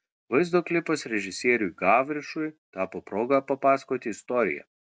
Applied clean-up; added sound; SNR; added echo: none; none; none; none.